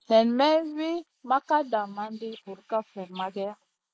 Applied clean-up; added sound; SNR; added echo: neural mask model Resemble Enhance denoiser.